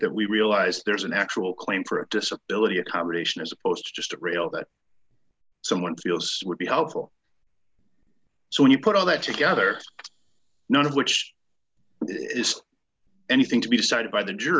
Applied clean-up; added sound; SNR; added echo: none; none; none; none.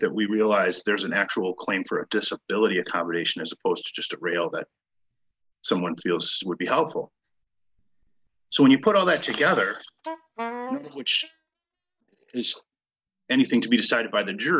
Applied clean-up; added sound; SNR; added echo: neural mask model DeepFilterNet 3.